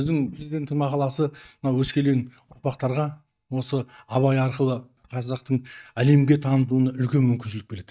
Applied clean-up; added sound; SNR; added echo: neural mask model DeepFilterNet 3.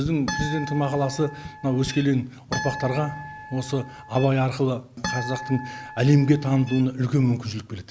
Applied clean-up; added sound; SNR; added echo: none; Harp; 11 dB; none.